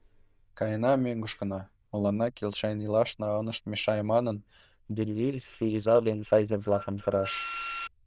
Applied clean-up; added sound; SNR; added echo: neural diffusion model UNIVERSE++.